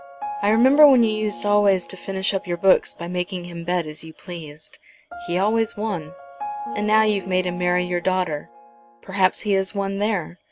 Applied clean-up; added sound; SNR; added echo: none; Piano; 15 dB; none.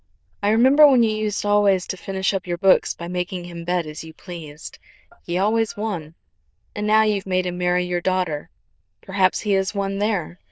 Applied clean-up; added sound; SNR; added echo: neural diffusion model UNIVERSE++.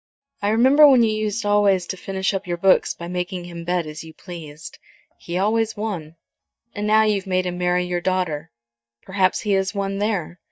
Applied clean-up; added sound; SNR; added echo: neural mask model DeepFilterNet 3.